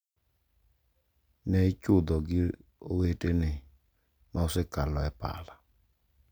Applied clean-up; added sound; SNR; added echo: none; none; none; none.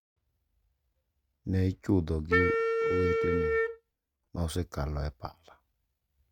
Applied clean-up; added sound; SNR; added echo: neural mask model RNNoise.